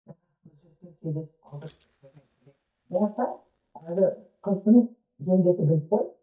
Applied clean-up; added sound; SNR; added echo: neural mask model DeepFilterNet 3.